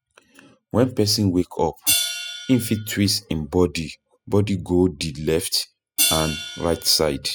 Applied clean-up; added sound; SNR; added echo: classical method spectral subtraction.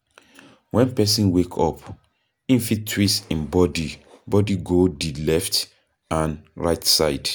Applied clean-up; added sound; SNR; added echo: none; none; none; none.